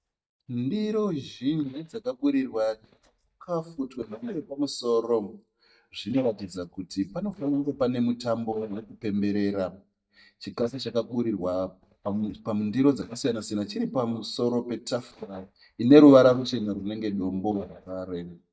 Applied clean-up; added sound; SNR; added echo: neural mask model DeepFilterNet 3.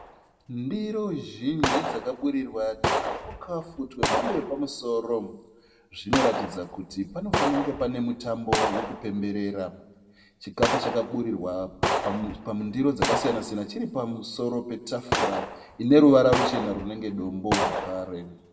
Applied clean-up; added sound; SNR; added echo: none; Gunshot, gunfire; 3 dB; reverberation time 0.6 s.